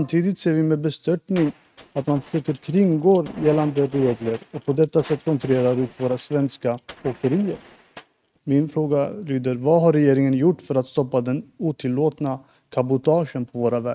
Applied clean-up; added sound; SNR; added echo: neural mask model RNNoise.